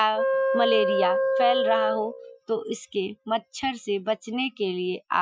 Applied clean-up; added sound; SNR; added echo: classical method Wiener filter.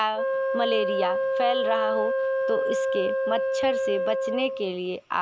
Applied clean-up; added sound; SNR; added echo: none; Wind instrument, woodwind instrument; -3 dB; none.